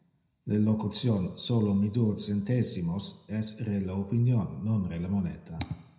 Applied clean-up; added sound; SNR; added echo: none; none; none; reverberation time 0.7 s.